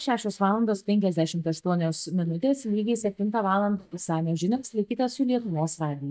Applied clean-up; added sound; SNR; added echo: neural mask model DeepFilterNet 3.